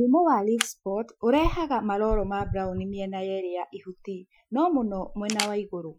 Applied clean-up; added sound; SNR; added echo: classical method Wiener filter.